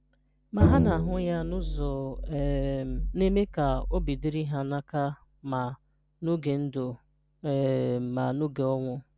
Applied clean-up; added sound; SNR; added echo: none; Bowed string instrument; -1 dB; none.